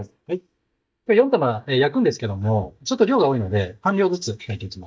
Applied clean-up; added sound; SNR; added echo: neural mask model DeepFilterNet 3.